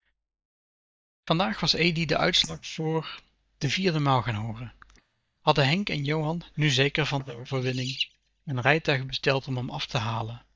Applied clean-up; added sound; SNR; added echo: neural mask model DeepFilterNet 3.